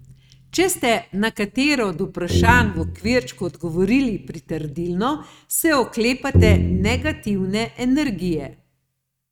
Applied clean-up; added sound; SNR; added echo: neural mask model RNNoise.